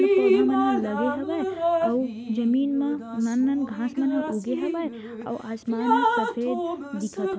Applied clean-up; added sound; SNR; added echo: none; Drip; 0 dB; none.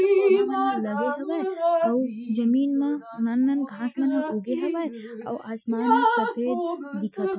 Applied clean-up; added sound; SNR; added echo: classical method Wiener filter.